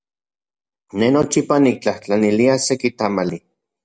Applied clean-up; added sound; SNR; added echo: none; none; none; none.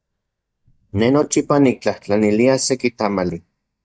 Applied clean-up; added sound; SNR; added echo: neural mask model DeepFilterNet 3.